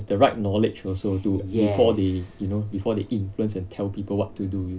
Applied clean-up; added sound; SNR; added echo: none; none; none; none.